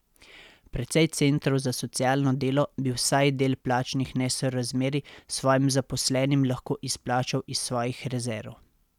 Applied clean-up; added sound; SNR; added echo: none; none; none; none.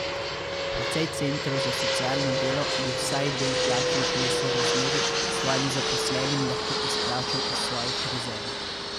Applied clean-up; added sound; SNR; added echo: none; Fixed-wing aircraft, airplane; -5 dB; none.